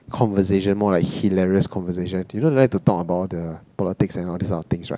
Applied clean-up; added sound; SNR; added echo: none; none; none; none.